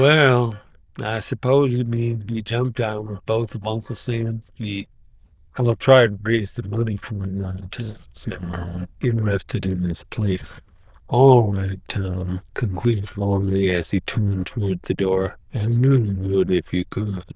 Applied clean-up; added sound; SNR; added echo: neural diffusion model UNIVERSE++.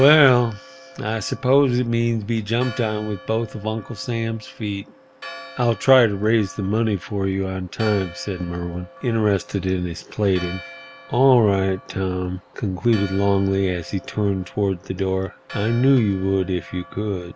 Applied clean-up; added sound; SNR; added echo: none; Church bell; 20 dB; none.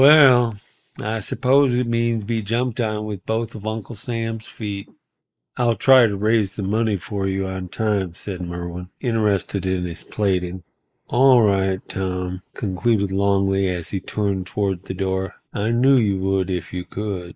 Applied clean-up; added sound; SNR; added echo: neural mask model Resemble Enhance denoiser.